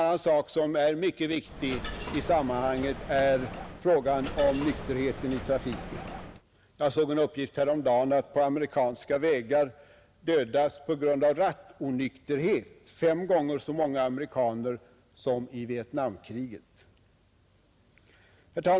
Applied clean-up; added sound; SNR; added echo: none; Coin (dropping); 10 dB; none.